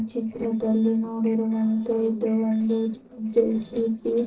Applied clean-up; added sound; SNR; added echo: neural separator model SepFormer DNS4.